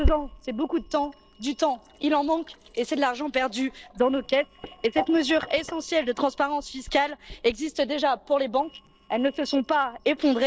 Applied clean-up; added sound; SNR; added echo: neural separator model SepFormer DNS4.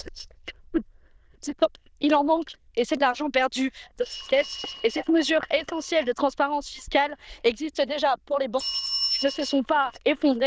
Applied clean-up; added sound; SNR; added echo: neural diffusion model UNIVERSE++.